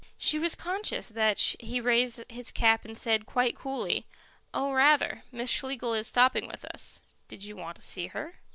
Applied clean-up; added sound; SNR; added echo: none; none; none; none.